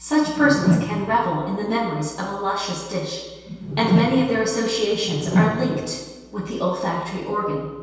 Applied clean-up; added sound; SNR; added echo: none; Whoosh, swoosh, swish; 1 dB; reverberation time 1.2 s.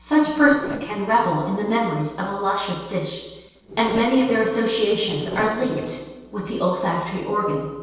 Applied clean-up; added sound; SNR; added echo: neural separator model SepFormer DNS4.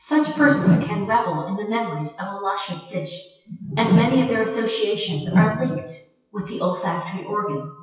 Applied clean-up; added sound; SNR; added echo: classical method WPE with log-MMSE.